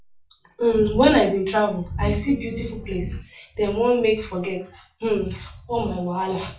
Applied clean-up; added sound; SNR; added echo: none; Piano; 11 dB; reverberation time 0.3 s.